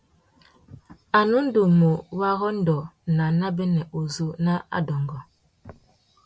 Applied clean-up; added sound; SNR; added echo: none; none; none; none.